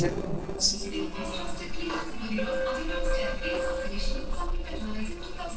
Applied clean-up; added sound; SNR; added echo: neural separator model SepFormer DNS4.